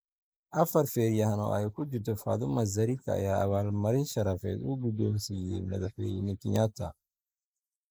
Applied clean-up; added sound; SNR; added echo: neural mask model Resemble Enhance denoiser.